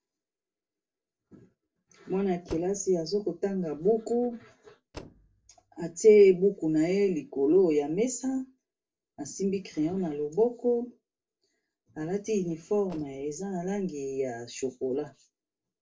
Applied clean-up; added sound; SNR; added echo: neural separator model SepFormer DNS4.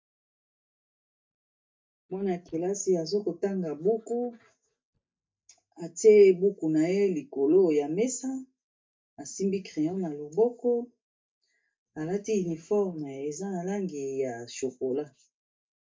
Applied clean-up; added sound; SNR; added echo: neural mask model DeepFilterNet 3.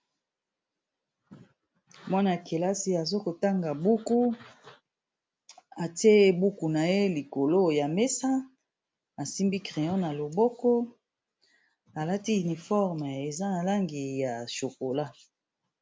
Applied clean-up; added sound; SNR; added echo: none; none; none; none.